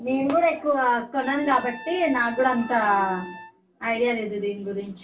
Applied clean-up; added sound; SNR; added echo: none; Trumpet; 19 dB; reverberation time 0.3 s.